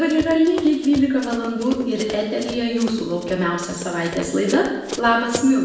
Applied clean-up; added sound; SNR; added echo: none; Run; 15 dB; reverberation time 0.9 s.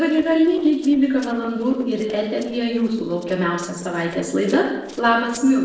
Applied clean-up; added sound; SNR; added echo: neural separator model SepFormer DNS4.